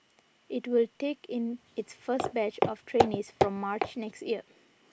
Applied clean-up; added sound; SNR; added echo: none; Walk, footsteps; -1 dB; none.